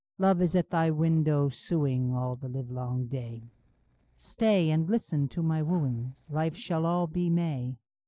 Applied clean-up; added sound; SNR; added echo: neural separator model SepFormer DNS4.